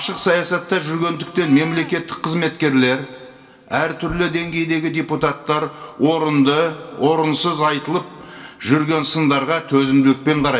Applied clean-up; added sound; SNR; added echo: none; Livestock, farm animals, working animals; 19 dB; reverberation time 0.7 s.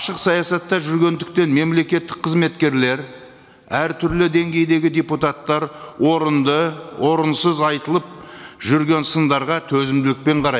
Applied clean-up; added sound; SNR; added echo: none; none; none; none.